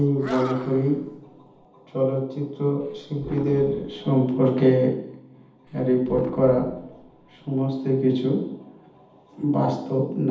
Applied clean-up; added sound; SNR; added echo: none; Animal; 18 dB; reverberation time 0.8 s.